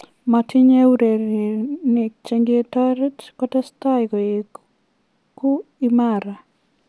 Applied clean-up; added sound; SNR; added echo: none; none; none; none.